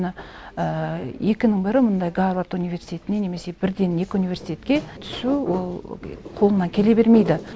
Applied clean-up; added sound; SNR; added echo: none; none; none; none.